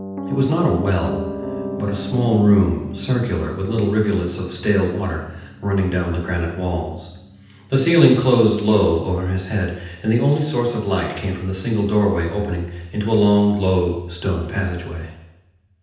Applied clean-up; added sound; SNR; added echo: none; Piano; 14 dB; reverberation time 0.9 s.